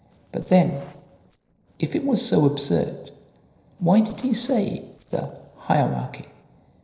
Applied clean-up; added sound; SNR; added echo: neural separator model SepFormer DNS4.